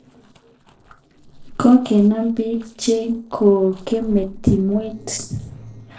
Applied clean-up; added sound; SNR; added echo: neural separator model SepFormer DNS4.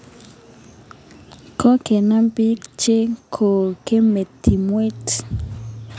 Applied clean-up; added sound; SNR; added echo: none; none; none; none.